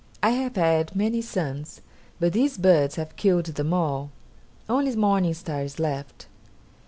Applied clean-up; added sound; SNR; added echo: none; none; none; none.